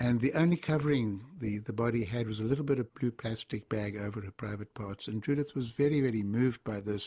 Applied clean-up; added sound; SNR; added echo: none; none; none; none.